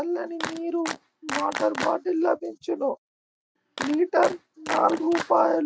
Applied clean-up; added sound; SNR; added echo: neural mask model RNNoise.